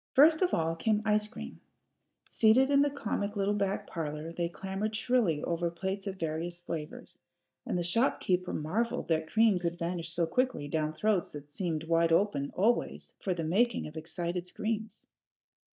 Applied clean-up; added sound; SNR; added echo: neural mask model DeepFilterNet 3.